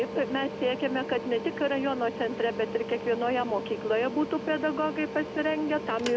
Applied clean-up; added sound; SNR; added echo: none; Mechanical fan; 8 dB; none.